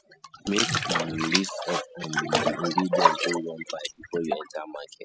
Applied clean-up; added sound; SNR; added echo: classical method spectral subtraction.